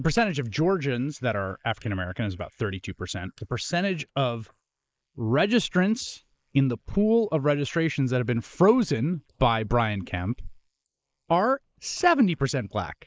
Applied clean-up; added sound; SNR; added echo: neural mask model Resemble Enhance denoiser.